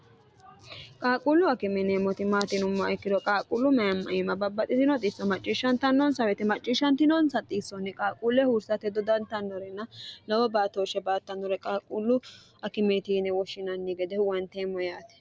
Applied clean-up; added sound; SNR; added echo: none; none; none; none.